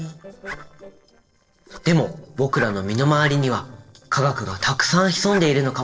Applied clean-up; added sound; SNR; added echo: neural separator model SepFormer DNS4.